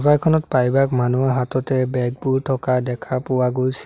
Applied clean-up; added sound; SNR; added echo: none; none; none; none.